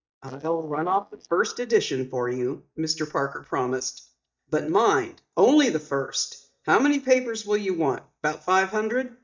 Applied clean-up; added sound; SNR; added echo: neural mask model DeepFilterNet 3.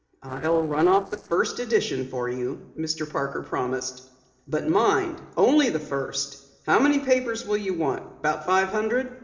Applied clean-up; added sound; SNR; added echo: neural separator model SepFormer DNS4.